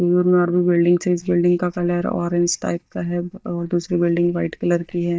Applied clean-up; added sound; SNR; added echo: neural mask model DeepFilterNet 3.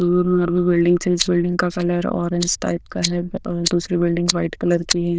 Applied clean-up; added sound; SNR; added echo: neural diffusion model UNIVERSE++.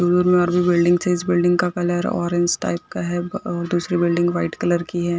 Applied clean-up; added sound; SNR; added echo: none; none; none; none.